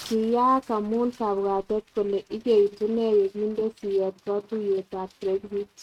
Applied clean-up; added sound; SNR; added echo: neural mask model RNNoise.